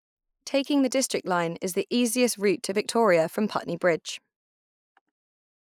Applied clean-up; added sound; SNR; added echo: neural mask model Resemble Enhance denoiser.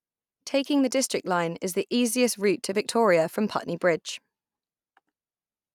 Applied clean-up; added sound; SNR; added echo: none; none; none; none.